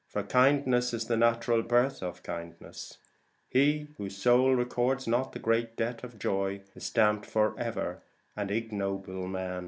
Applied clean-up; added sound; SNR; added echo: none; none; none; none.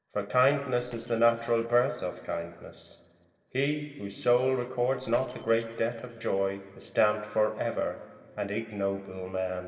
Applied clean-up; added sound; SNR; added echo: neural separator model SepFormer DNS4.